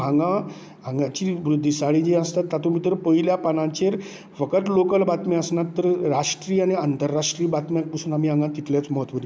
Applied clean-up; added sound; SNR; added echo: none; none; none; none.